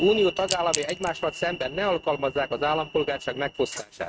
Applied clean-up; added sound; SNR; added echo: neural mask model RNNoise.